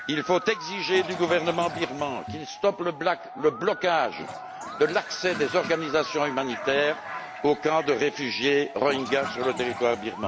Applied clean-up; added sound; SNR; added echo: none; Toilet flush + Musical instrument; 11 dB; none.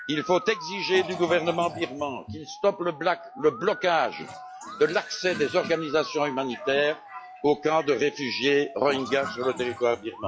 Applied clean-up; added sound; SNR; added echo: classical method log-MMSE.